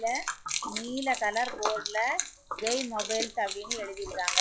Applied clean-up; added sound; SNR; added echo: classical method log-MMSE.